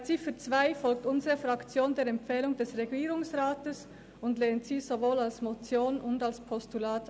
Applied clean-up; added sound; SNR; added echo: none; none; none; none.